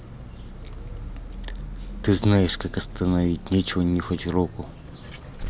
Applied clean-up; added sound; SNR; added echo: none; Vehicle; 11 dB; none.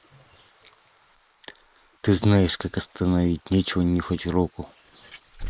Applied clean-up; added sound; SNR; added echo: neural mask model Resemble Enhance denoiser.